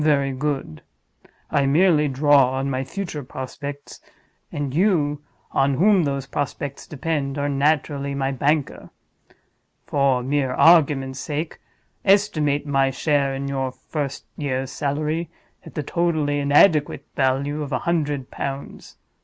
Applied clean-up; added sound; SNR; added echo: neural mask model Resemble Enhance denoiser.